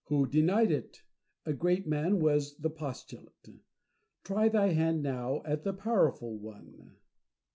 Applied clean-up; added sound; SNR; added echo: none; none; none; none.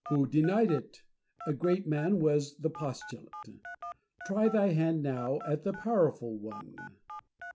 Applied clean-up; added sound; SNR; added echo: none; Telephone; 16 dB; none.